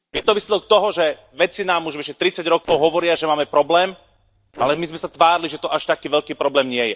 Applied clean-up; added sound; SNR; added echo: neural separator model SepFormer DNS4.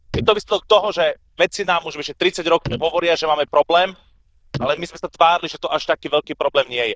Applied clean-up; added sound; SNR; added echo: neural diffusion model UNIVERSE++.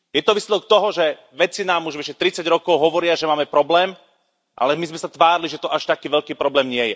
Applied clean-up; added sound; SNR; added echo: none; none; none; none.